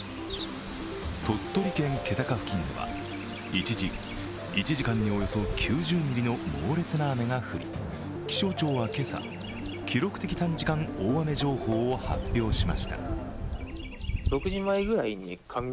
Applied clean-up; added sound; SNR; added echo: none; Bird vocalization, bird call, bird song; 9 dB; none.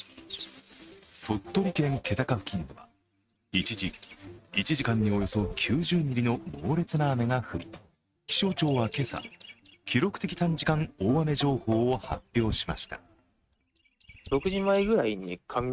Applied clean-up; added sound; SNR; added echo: neural mask model RNNoise.